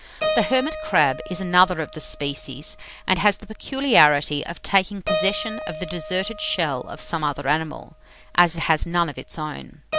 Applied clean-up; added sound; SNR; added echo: none; Keyboard (musical); 10 dB; none.